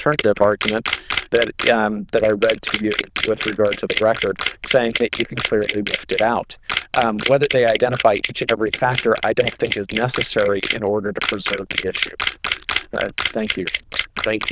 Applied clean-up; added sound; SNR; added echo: neural diffusion model UNIVERSE++.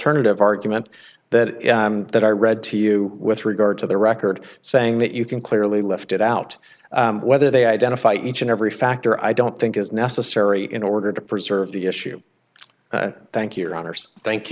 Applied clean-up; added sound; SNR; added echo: none; none; none; none.